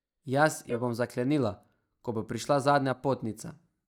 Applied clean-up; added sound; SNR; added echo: neural mask model DeepFilterNet 3.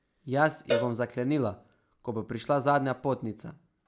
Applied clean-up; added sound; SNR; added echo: none; Cowbell; 6 dB; none.